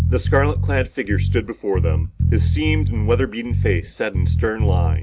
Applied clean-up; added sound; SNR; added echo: none; Bass guitar; -4 dB; none.